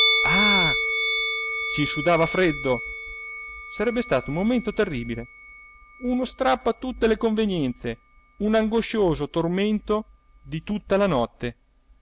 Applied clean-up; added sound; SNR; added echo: none; Musical instrument; 3 dB; none.